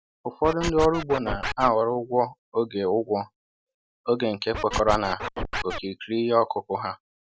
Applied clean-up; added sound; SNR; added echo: none; Scratching (performance technique); 5 dB; none.